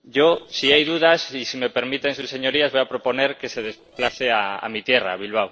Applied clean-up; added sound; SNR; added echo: neural separator model SepFormer DNS4.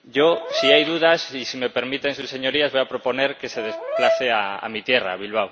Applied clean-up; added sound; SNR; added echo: none; Brass instrument; 5 dB; none.